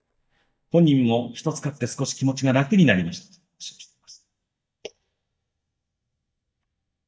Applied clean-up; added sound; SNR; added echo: neural mask model DeepFilterNet 3.